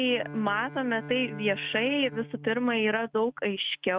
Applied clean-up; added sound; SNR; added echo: neural mask model RNNoise.